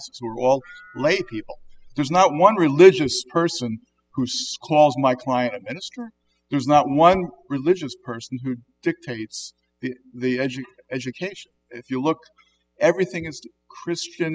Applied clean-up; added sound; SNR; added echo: classical method spectral subtraction.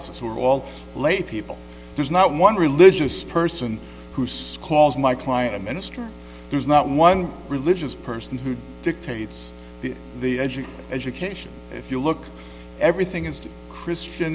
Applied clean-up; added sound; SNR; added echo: none; none; none; none.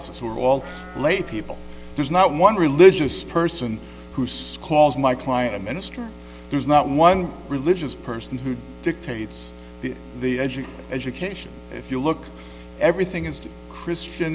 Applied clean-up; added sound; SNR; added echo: none; Livestock, farm animals, working animals; 18 dB; none.